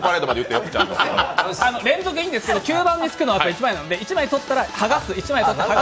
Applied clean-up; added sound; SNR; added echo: none; none; none; none.